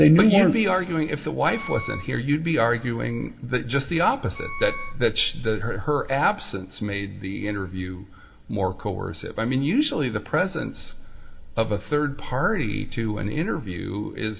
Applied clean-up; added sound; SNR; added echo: none; Wind instrument, woodwind instrument; 14 dB; reverberation time 0.5 s.